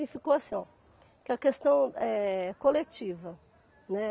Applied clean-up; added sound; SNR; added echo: none; none; none; none.